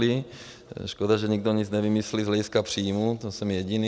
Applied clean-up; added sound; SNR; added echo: none; none; none; none.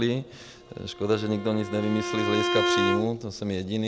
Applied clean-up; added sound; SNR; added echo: none; Bowed string instrument; 2 dB; none.